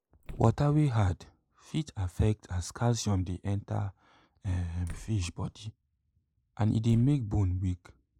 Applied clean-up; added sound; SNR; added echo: neural mask model Resemble Enhance denoiser.